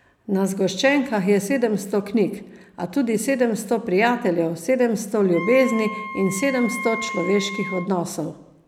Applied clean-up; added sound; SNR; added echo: none; Wind instrument, woodwind instrument; 10 dB; none.